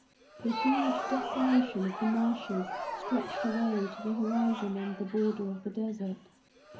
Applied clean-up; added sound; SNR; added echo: none; Crowd; 7 dB; reverberation time 0.3 s.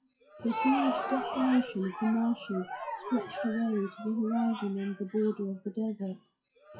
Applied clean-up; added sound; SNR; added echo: classical method WPE with log-MMSE.